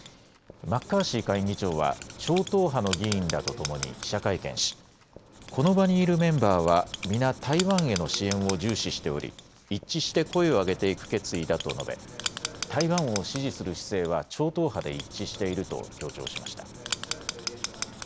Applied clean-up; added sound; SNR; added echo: none; Writing; 11 dB; none.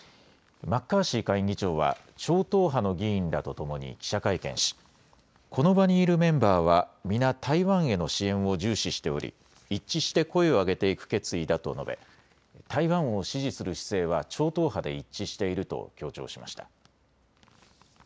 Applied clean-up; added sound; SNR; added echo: none; none; none; none.